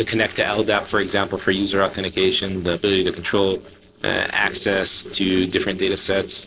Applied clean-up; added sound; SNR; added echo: neural separator model SepFormer DNS4.